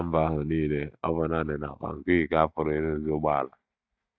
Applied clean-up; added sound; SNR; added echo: neural mask model DeepFilterNet 3.